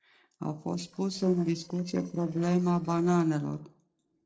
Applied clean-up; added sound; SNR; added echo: neural separator model SepFormer DNS4.